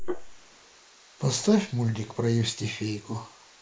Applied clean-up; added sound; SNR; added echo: neural mask model Resemble Enhance denoiser.